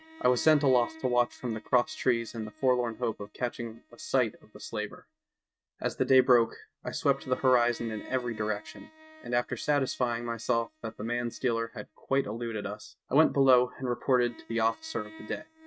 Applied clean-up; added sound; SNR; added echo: neural mask model RNNoise.